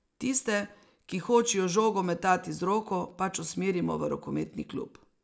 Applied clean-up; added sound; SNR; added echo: none; none; none; none.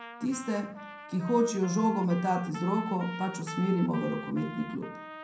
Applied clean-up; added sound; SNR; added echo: none; Trumpet; 13 dB; reverberation time 0.6 s.